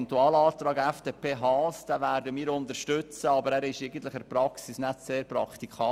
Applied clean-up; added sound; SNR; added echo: none; none; none; none.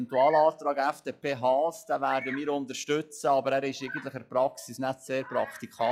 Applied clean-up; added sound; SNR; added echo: classical method log-MMSE.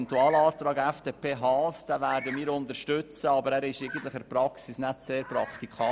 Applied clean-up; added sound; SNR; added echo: none; Bird vocalization, bird call, bird song; 18 dB; none.